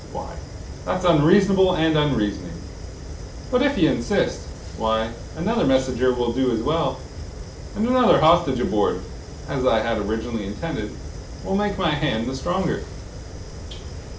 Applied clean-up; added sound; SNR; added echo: none; Fire; 11 dB; reverberation time 0.4 s.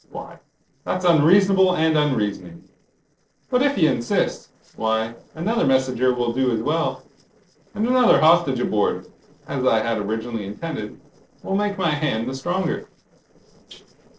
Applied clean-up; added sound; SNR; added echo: neural separator model SepFormer DNS4.